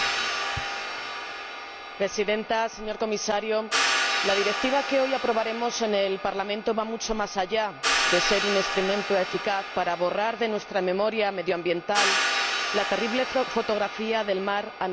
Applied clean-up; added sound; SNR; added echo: none; Hi-hat; 3 dB; none.